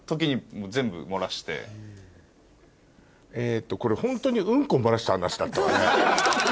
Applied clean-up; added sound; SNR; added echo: none; none; none; none.